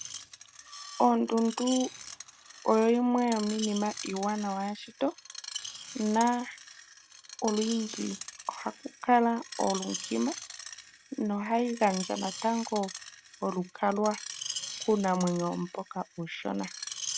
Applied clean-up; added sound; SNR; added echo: none; Screech; 12 dB; none.